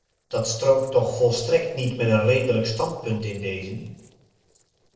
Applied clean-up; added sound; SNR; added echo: neural separator model SepFormer DNS4.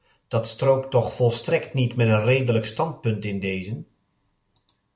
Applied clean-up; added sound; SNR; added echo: none; none; none; none.